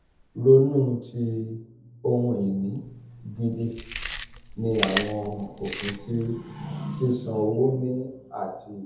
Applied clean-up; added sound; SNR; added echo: none; Chewing, mastication; 11 dB; reverberation time 0.7 s.